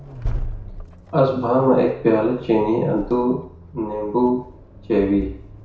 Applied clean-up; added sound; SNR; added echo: none; Accelerating, revving, vroom; 12 dB; reverberation time 0.6 s.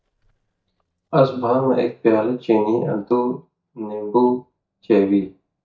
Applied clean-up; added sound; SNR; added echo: neural mask model DeepFilterNet 3.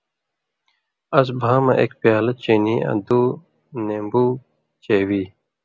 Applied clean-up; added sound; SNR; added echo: none; none; none; none.